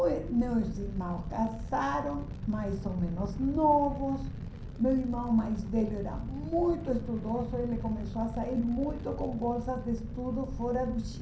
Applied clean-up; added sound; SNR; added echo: none; Fire; 7 dB; reverberation time 0.6 s.